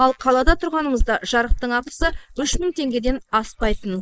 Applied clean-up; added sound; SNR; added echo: neural mask model Resemble Enhance denoiser.